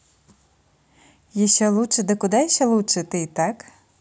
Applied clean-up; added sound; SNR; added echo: none; none; none; none.